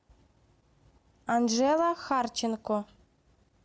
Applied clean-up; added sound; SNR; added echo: none; none; none; none.